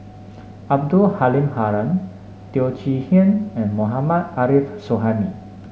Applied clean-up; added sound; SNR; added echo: none; none; none; none.